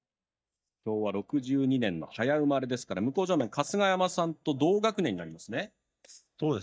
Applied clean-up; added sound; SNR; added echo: neural mask model DeepFilterNet 3.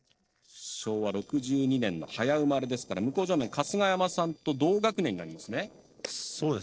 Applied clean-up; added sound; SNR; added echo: neural separator model SepFormer DNS4.